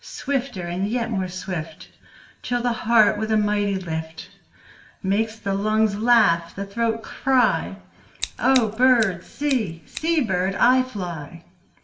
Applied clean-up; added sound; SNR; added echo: none; Scissors; 12 dB; reverberation time 0.6 s.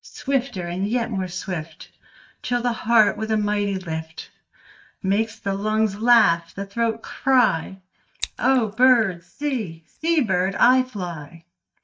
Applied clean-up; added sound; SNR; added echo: neural mask model DeepFilterNet 3.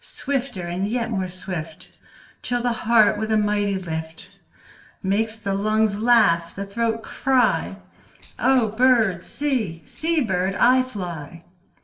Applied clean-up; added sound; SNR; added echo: neural separator model SepFormer DNS4.